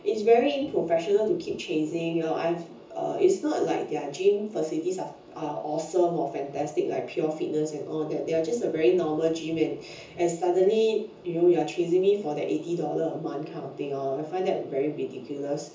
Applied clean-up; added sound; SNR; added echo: none; none; none; reverberation time 0.6 s.